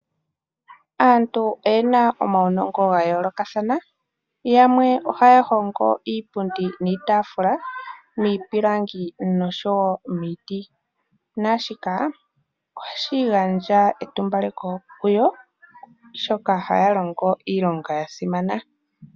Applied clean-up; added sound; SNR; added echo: none; none; none; none.